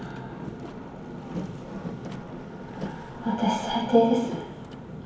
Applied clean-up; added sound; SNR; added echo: none; Boat, Water vehicle; 12 dB; reverberation time 1.0 s.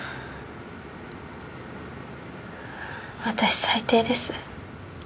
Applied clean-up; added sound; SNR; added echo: none; none; none; none.